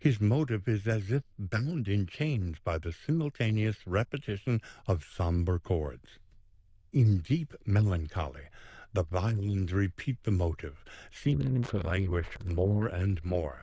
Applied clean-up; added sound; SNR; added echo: neural diffusion model UNIVERSE++.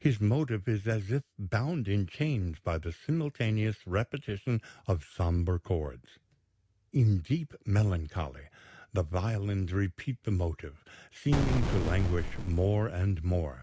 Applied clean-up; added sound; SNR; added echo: none; Boom; 1 dB; none.